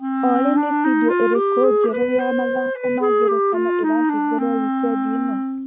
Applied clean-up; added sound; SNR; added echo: neural mask model RNNoise.